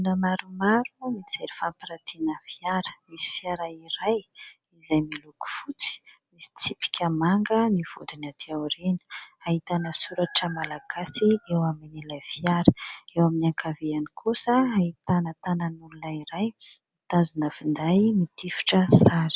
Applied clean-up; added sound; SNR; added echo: none; none; none; none.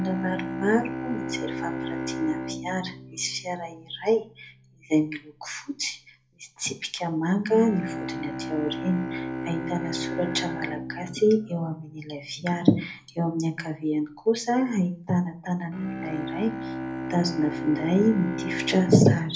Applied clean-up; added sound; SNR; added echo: none; Bowed string instrument; 8 dB; reverberation time 0.3 s.